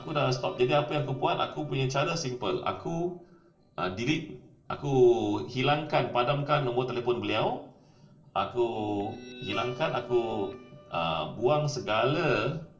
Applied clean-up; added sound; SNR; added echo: neural separator model SepFormer DNS4.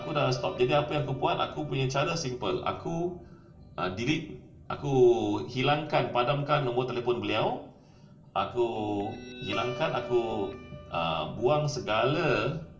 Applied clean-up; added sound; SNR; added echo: none; Guitar; 18 dB; reverberation time 0.4 s.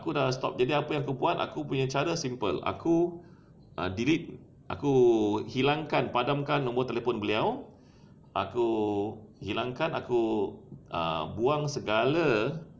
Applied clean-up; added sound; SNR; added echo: none; none; none; none.